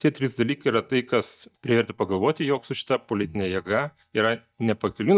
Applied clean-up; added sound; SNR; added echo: neural mask model DeepFilterNet 3.